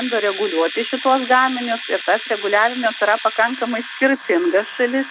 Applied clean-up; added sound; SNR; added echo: none; Domestic sounds, home sounds; 10 dB; none.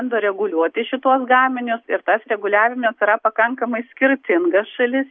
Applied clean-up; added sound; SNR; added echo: none; none; none; none.